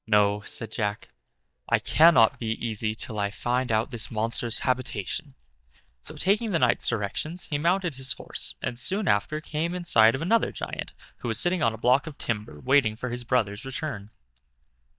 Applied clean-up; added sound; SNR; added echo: neural mask model DeepFilterNet 3.